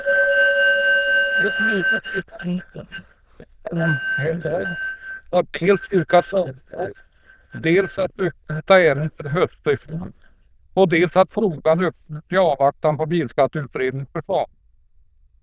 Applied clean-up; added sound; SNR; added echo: neural diffusion model UNIVERSE++.